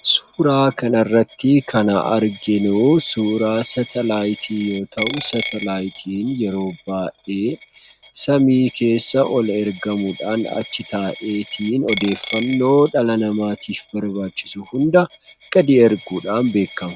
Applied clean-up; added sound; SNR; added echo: none; Coin (dropping); 17 dB; none.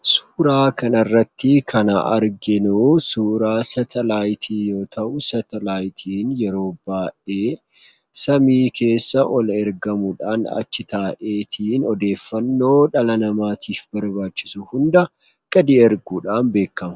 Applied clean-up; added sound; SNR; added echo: none; none; none; none.